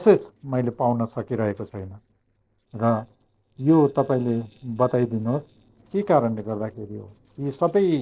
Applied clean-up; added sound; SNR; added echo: neural separator model SepFormer DNS4.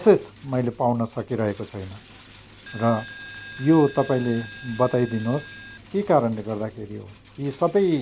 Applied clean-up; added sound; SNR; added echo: none; Coin (dropping); 19 dB; none.